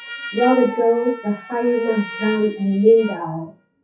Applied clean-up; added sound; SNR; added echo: classical method WPE with log-MMSE.